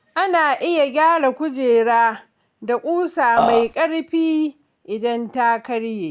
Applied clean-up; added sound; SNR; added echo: none; Burping, eructation; -1 dB; none.